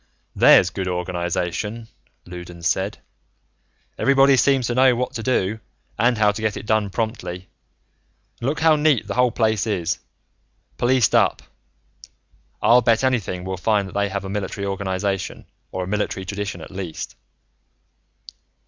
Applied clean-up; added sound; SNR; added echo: none; none; none; none.